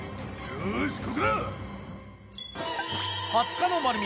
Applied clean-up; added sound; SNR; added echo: none; none; none; none.